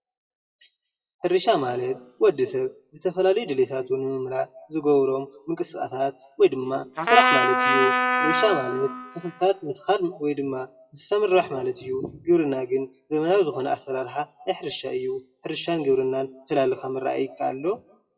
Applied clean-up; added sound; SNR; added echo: classical method WPE with log-MMSE.